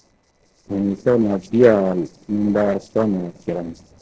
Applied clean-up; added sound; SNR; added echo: neural separator model SepFormer DNS4.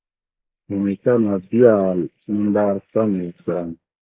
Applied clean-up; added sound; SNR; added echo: neural mask model Resemble Enhance denoiser.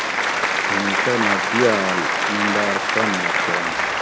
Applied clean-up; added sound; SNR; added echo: none; Applause; -4 dB; none.